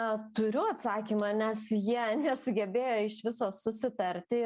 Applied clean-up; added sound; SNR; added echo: none; none; none; none.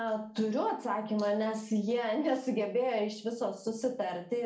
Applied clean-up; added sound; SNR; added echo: none; none; none; reverberation time 0.4 s.